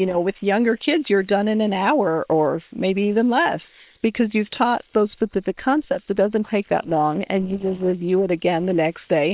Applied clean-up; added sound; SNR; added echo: neural separator model SepFormer WHAM!.